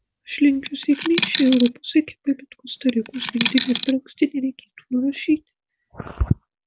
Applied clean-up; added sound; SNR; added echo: none; Coin (dropping); 6 dB; none.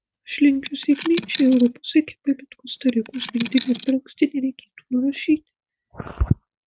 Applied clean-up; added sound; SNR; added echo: neural mask model RNNoise.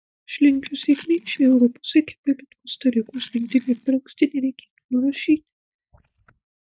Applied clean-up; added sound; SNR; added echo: neural mask model DeepFilterNet 3.